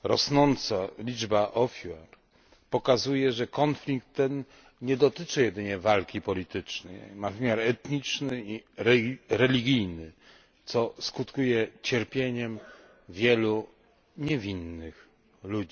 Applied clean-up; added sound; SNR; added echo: none; none; none; none.